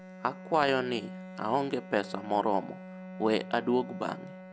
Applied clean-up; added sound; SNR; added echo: none; Bowed string instrument; 13 dB; none.